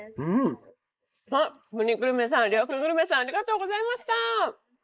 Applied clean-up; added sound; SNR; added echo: neural mask model Resemble Enhance denoiser.